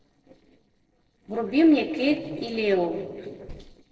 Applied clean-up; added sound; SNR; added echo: neural separator model SepFormer DNS4.